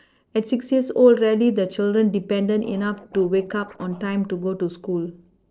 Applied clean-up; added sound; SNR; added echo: neural separator model SepFormer DNS4.